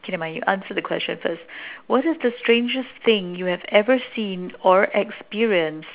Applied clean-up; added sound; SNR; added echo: none; none; none; none.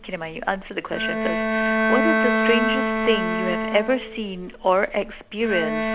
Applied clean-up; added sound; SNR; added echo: none; Bowed string instrument; -1 dB; none.